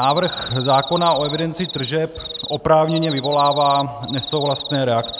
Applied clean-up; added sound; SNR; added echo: none; Cricket; 9 dB; none.